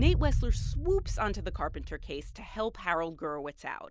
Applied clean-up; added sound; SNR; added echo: none; Boom; -2 dB; none.